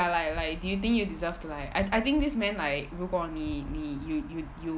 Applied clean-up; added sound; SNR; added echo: none; none; none; none.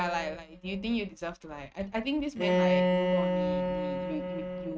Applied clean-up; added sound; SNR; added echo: neural mask model RNNoise.